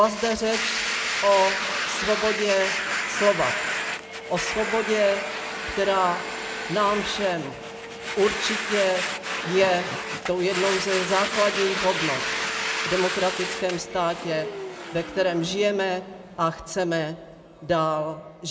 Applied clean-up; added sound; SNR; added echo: none; Domestic sounds, home sounds; 4 dB; reverberation time 0.3 s.